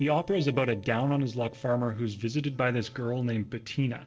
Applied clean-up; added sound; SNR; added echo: neural separator model SepFormer DNS4.